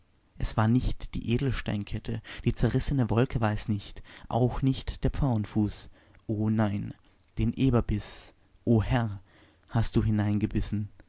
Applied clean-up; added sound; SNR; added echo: none; none; none; none.